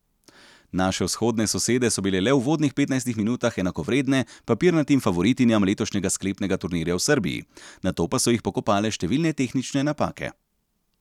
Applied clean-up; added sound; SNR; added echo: none; none; none; none.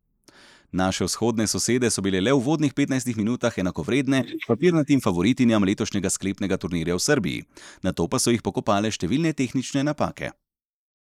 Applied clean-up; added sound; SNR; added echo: neural mask model Resemble Enhance denoiser.